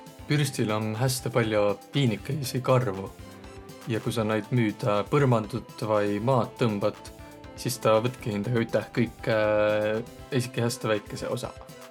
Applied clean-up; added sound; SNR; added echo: none; Organ; 18 dB; none.